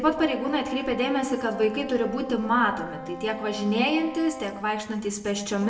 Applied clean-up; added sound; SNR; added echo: none; Wind instrument, woodwind instrument; 12 dB; reverberation time 0.7 s.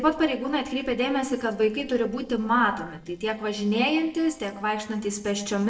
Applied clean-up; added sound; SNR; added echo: neural separator model SepFormer DNS4.